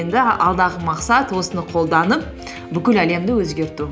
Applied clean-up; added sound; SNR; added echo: none; none; none; none.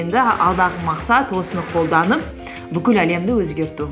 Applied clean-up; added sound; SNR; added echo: none; Insect; 16 dB; none.